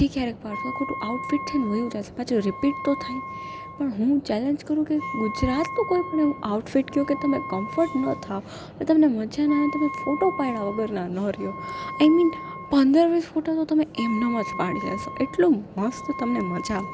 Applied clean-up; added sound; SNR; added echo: none; Wind instrument, woodwind instrument; 12 dB; none.